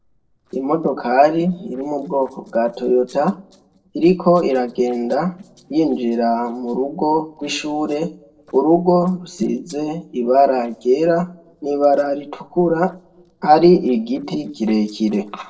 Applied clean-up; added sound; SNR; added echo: neural separator model SepFormer DNS4.